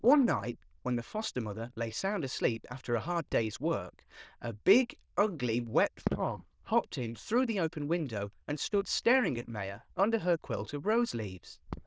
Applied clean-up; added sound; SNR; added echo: neural diffusion model UNIVERSE++.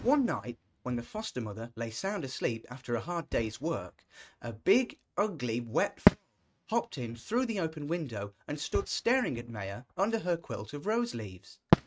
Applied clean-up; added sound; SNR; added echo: neural mask model RNNoise.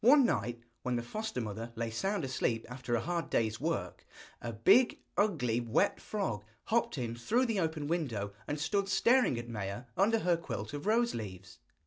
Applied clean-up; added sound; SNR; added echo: none; none; none; none.